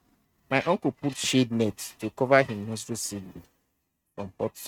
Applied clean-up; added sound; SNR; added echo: neural mask model RNNoise.